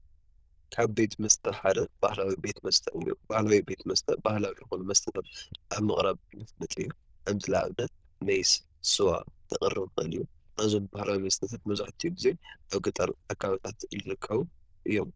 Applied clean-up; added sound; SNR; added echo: neural diffusion model UNIVERSE++.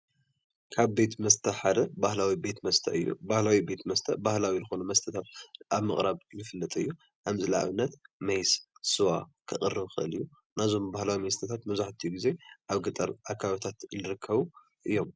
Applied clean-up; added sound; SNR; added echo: none; none; none; none.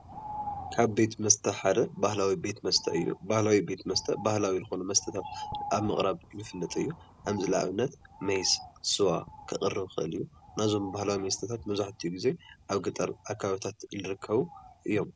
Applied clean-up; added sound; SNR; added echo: none; Bird; 16 dB; none.